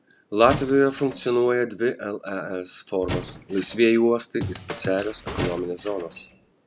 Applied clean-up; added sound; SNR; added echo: none; Scratching (performance technique) + Squeak / Wood; 10 dB; none.